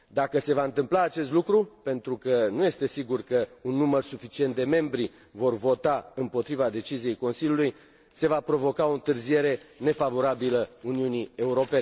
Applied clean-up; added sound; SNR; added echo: none; none; none; none.